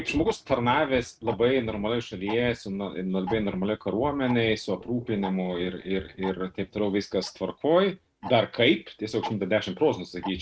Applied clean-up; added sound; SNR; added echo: neural mask model RNNoise.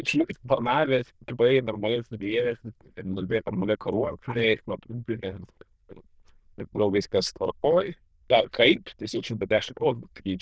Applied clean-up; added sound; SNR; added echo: neural diffusion model UNIVERSE++.